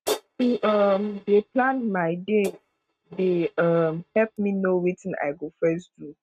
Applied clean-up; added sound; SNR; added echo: neural mask model RNNoise.